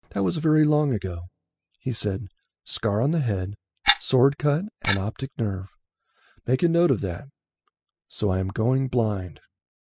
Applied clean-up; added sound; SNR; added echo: classical method spectral subtraction.